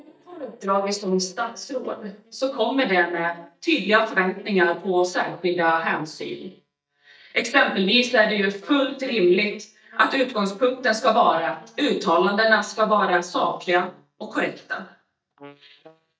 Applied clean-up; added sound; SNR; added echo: neural mask model DeepFilterNet 3.